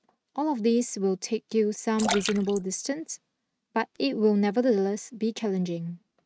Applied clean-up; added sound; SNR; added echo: neural mask model RNNoise.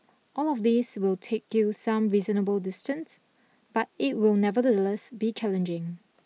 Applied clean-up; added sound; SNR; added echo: none; none; none; none.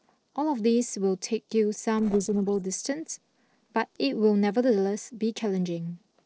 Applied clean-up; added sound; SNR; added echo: neural separator model SepFormer DNS4.